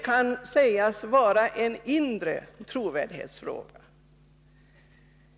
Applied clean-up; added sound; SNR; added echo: none; none; none; none.